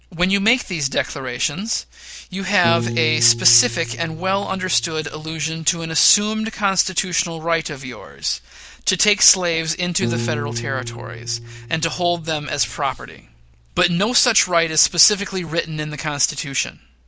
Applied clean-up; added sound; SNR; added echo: none; Piano; 12 dB; none.